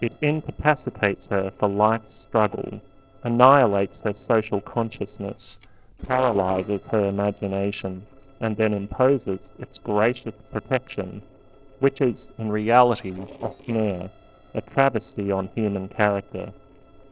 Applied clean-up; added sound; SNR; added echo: neural separator model SepFormer DNS4.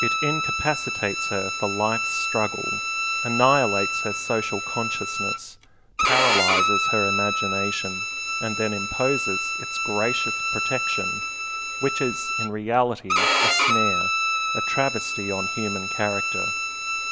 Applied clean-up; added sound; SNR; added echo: none; Bowed string instrument; -2 dB; none.